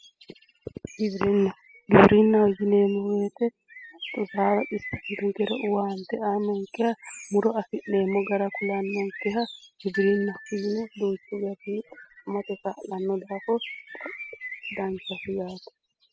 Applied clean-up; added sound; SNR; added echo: classical method spectral subtraction.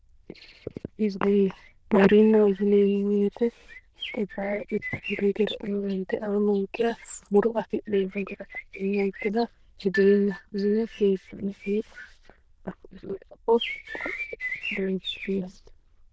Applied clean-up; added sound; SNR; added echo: neural diffusion model UNIVERSE++.